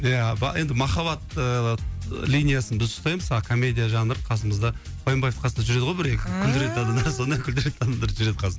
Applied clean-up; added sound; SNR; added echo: none; Bass drum; 10 dB; none.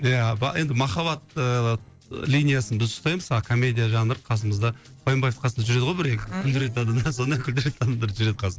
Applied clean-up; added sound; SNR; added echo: neural separator model SepFormer DNS4.